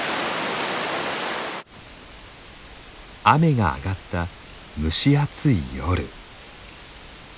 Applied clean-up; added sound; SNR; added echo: none; none; none; none.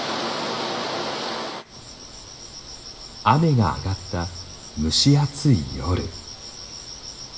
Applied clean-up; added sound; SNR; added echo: none; none; none; reverberation time 0.7 s.